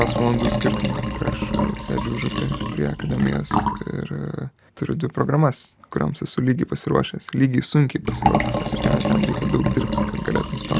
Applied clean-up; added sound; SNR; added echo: none; Liquid; 3 dB; none.